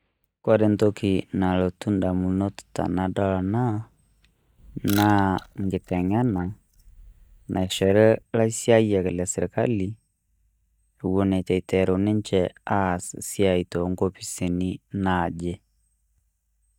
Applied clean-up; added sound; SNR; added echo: neural mask model DeepFilterNet 3.